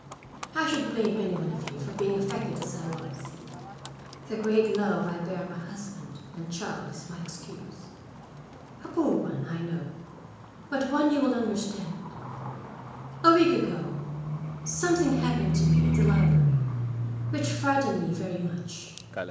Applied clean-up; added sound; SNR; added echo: none; Livestock, farm animals, working animals; 2 dB; reverberation time 1.0 s.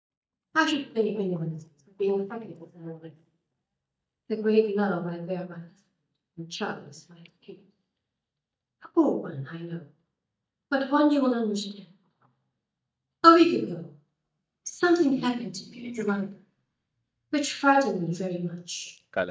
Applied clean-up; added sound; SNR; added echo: neural mask model DeepFilterNet 3.